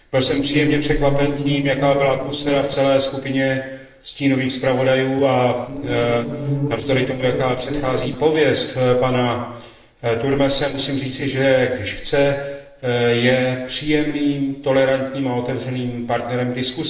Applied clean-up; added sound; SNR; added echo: neural separator model SepFormer DNS4.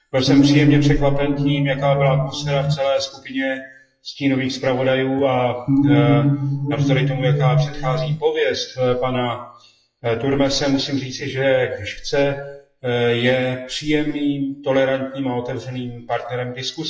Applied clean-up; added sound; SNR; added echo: classical method WPE with log-MMSE.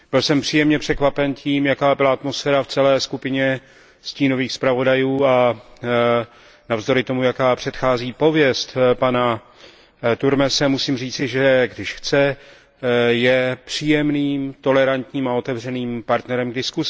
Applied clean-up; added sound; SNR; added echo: none; none; none; none.